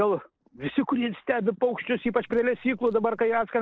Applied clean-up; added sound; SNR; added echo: neural separator model SepFormer DNS4.